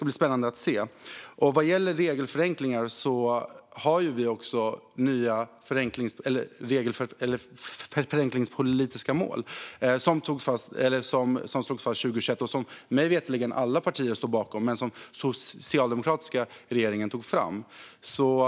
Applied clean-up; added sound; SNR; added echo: none; none; none; none.